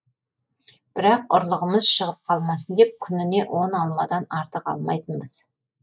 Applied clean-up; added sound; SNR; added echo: neural mask model Resemble Enhance denoiser.